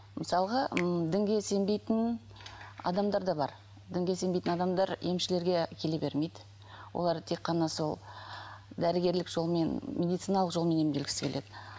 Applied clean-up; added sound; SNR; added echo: none; Finger snapping; 18 dB; none.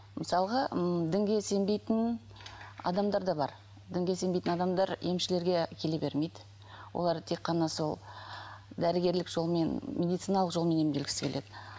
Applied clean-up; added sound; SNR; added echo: none; none; none; none.